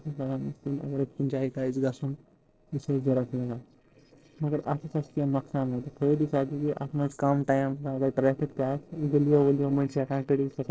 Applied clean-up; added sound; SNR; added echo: neural separator model SepFormer DNS4.